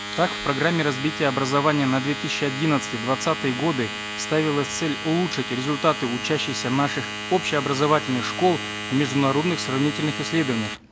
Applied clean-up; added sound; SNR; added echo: none; Domestic sounds, home sounds; 7 dB; none.